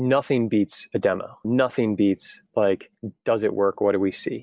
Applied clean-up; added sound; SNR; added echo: none; none; none; none.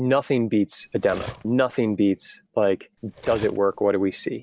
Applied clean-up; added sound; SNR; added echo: none; Cutlery, silverware; 17 dB; none.